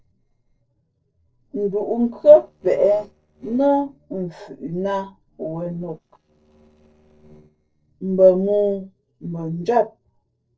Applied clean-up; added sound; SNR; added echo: neural separator model SepFormer DNS4.